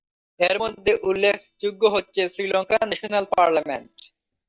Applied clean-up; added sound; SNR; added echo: neural mask model DeepFilterNet 3.